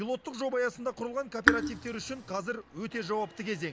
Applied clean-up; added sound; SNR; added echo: none; Raindrop / Drip; -4 dB; none.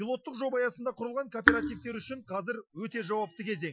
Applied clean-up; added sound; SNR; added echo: classical method Wiener filter.